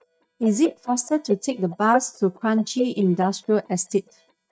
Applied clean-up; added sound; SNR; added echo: neural mask model DeepFilterNet 3.